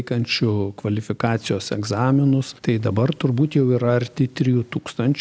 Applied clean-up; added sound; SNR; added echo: none; none; none; none.